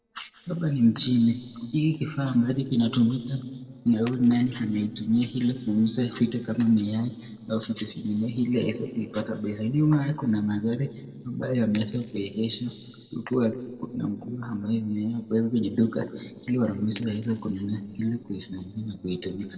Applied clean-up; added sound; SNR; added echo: neural separator model SepFormer DNS4.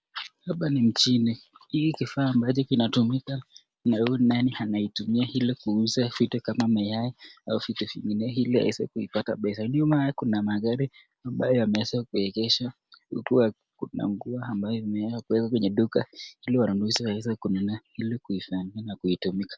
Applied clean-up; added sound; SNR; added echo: none; none; none; none.